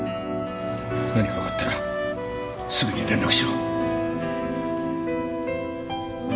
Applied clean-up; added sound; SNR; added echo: none; none; none; none.